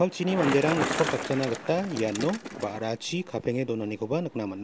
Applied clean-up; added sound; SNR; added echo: none; Bicycle; 7 dB; none.